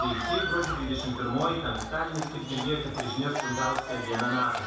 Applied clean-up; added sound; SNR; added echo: none; Livestock, farm animals, working animals; 4 dB; reverberation time 0.7 s.